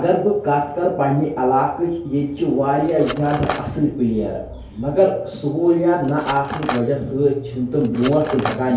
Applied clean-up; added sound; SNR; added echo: none; Cutlery, silverware; 10 dB; reverberation time 2.4 s.